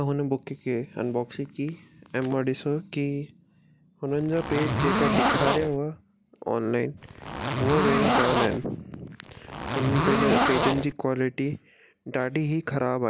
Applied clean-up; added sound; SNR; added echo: none; Zipper (clothing); -3 dB; none.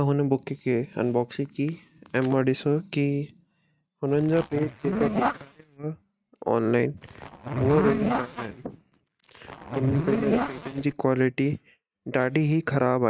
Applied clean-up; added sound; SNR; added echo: neural mask model RNNoise.